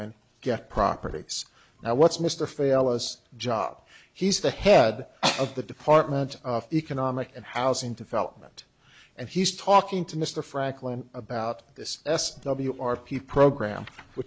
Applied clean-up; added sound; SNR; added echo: none; none; none; none.